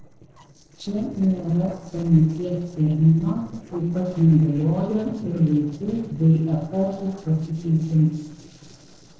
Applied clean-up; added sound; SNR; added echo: neural separator model SepFormer DNS4.